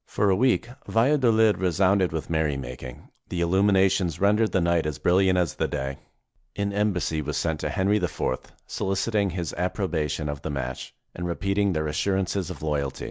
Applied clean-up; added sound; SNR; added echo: none; none; none; none.